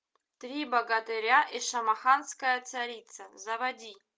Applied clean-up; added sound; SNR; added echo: none; none; none; none.